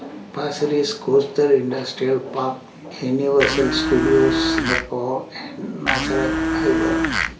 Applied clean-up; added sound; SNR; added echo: none; Domestic sounds, home sounds; 0 dB; none.